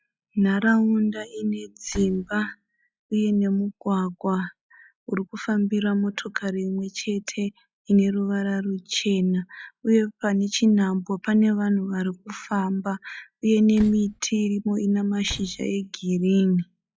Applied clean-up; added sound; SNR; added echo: classical method log-MMSE.